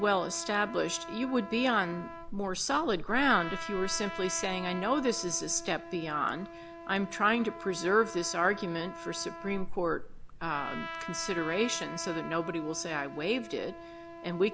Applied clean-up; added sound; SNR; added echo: none; Trumpet; 12 dB; none.